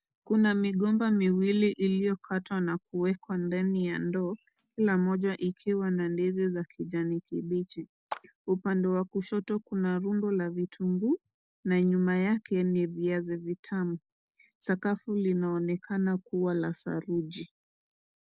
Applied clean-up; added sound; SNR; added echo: neural separator model SepFormer DNS4.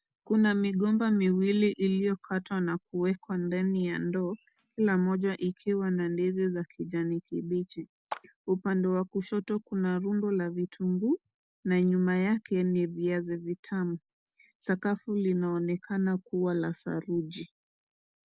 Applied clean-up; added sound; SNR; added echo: none; Clapping; 17 dB; none.